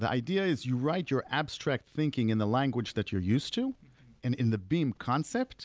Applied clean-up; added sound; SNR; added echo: none; none; none; none.